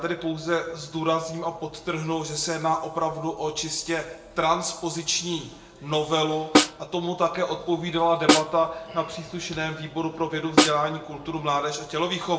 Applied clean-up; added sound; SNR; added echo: none; Snare drum; -3 dB; reverberation time 0.6 s.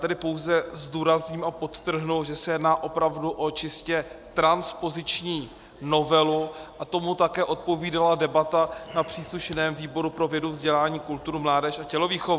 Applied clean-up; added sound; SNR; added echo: none; none; none; none.